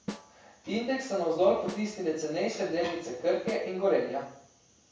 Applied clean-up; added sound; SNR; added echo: none; Snare drum; 16 dB; reverberation time 0.6 s.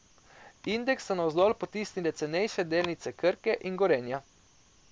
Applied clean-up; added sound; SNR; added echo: none; none; none; none.